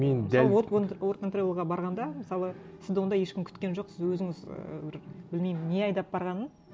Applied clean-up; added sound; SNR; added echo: none; none; none; none.